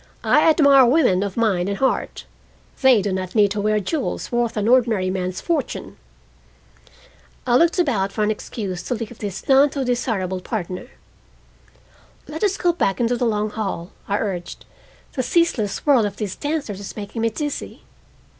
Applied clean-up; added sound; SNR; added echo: none; none; none; none.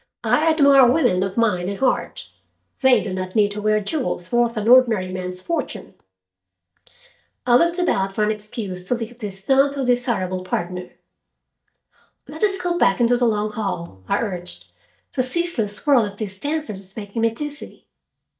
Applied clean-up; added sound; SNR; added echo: neural mask model DeepFilterNet 3.